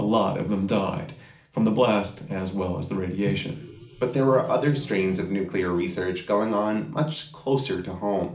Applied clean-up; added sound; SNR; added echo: none; Microwave oven; 13 dB; reverberation time 0.4 s.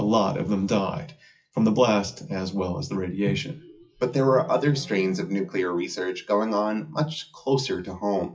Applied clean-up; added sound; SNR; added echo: classical method WPE with log-MMSE.